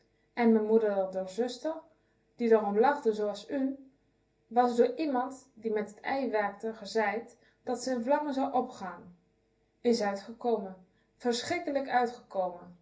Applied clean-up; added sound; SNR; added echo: none; none; none; reverberation time 0.3 s.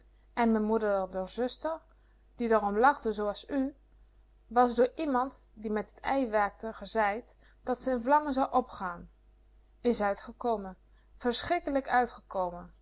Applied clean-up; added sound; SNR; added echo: none; none; none; none.